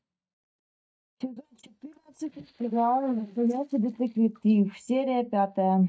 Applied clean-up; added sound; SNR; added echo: neural mask model DeepFilterNet 3.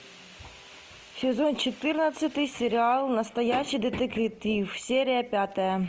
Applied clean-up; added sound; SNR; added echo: none; none; none; none.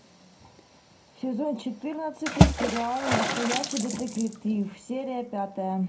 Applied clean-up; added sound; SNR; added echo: none; Water / Splash, splatter; -1 dB; reverberation time 0.2 s.